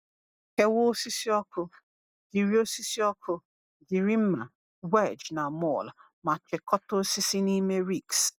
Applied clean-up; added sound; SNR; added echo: none; none; none; none.